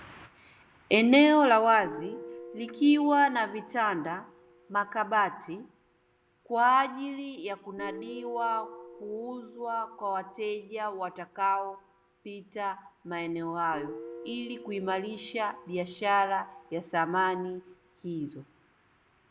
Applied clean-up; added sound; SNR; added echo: none; Guitar; 19 dB; none.